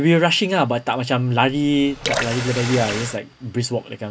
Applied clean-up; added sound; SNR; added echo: none; Water tap, faucet / Water; 7 dB; none.